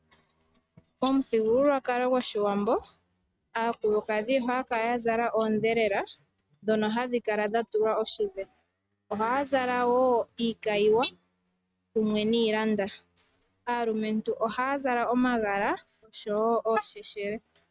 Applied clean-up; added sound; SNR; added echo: neural mask model RNNoise.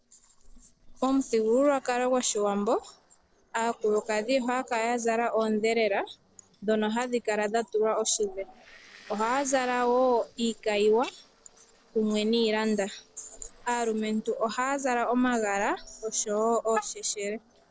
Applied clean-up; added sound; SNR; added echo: neural separator model SepFormer DNS4.